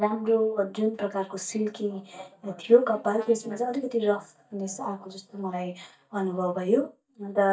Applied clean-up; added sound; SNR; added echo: neural mask model DeepFilterNet 3.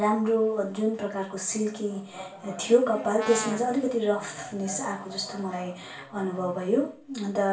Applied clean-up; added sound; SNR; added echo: none; Brass instrument; 9 dB; reverberation time 0.4 s.